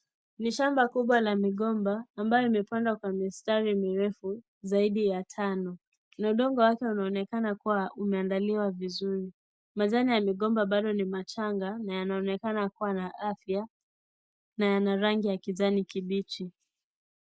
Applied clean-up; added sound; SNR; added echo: none; none; none; none.